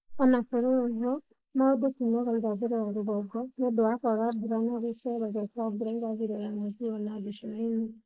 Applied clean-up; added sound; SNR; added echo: neural mask model Resemble Enhance denoiser.